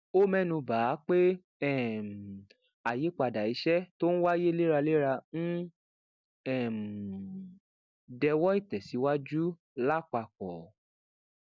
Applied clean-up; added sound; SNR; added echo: none; none; none; none.